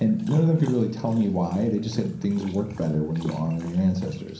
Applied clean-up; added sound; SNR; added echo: none; Dog; 19 dB; reverberation time 0.6 s.